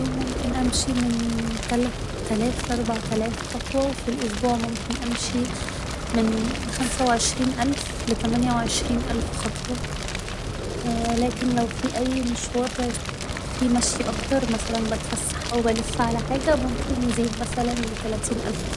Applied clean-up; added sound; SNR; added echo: none; Fire; 3 dB; none.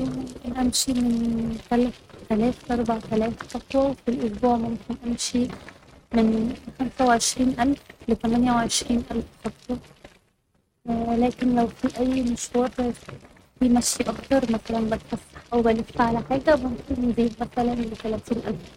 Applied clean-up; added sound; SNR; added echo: neural mask model RNNoise.